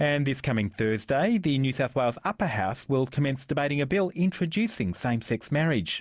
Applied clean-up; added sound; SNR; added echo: none; none; none; none.